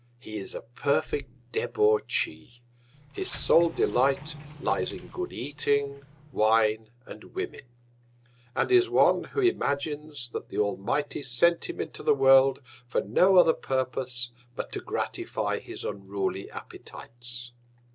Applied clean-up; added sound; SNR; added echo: none; Sliding door; 17 dB; none.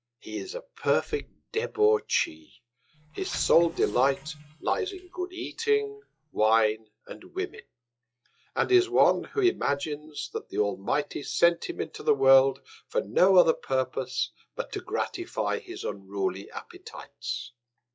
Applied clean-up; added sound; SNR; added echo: classical method log-MMSE.